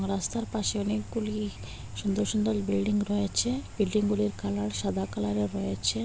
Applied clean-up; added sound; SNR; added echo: none; none; none; none.